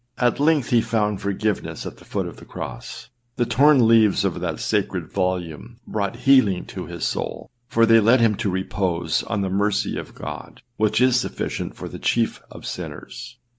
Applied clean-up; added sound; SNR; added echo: none; none; none; none.